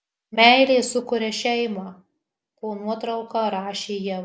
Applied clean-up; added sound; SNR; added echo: none; none; none; none.